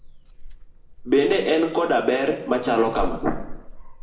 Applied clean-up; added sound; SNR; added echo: none; Dog; 11 dB; reverberation time 0.8 s.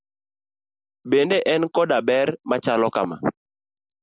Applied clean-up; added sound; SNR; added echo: none; none; none; none.